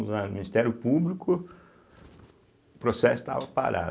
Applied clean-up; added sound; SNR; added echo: none; none; none; none.